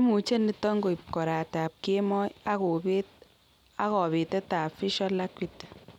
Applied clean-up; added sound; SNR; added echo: none; none; none; none.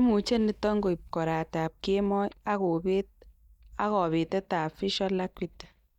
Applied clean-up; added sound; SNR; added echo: neural mask model DeepFilterNet 3.